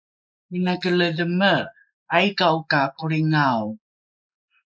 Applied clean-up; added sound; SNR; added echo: neural mask model Resemble Enhance denoiser.